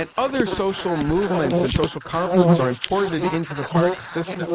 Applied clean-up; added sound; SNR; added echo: neural mask model Resemble Enhance denoiser.